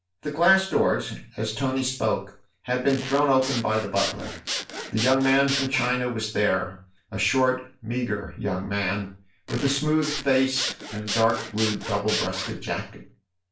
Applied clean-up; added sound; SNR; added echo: none; Zipper (clothing) / Sawing; 7 dB; reverberation time 0.3 s.